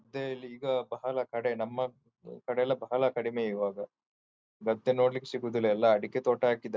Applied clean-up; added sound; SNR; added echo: none; none; none; none.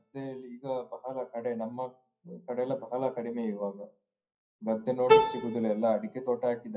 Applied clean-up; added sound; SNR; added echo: classical method WPE with log-MMSE.